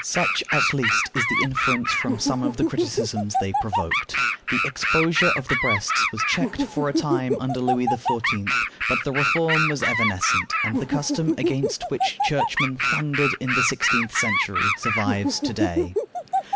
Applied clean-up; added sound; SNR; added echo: none; Animal; -3 dB; none.